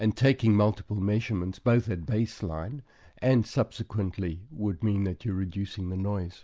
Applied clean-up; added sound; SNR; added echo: none; none; none; none.